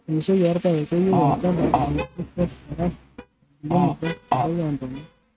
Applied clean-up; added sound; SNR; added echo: neural mask model RNNoise.